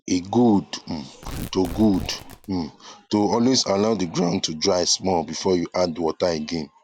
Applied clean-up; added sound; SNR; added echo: none; Tearing; 15 dB; none.